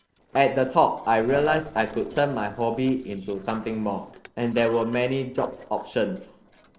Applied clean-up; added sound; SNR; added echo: neural separator model SepFormer DNS4.